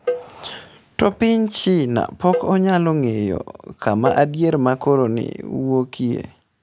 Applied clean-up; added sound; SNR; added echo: none; Cowbell; 12 dB; none.